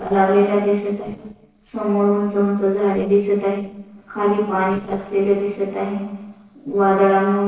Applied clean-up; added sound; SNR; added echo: neural separator model SepFormer DNS4.